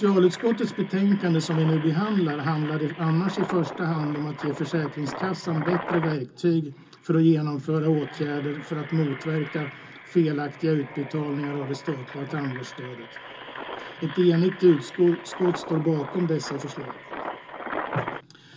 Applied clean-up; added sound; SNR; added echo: none; Engine; 12 dB; reverberation time 0.2 s.